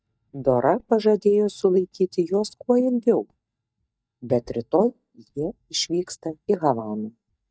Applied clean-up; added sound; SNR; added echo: neural mask model DeepFilterNet 3.